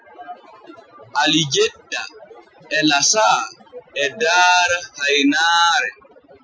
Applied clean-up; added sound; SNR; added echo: classical method Wiener filter.